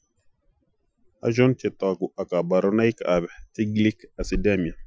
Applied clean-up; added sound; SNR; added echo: classical method Wiener filter.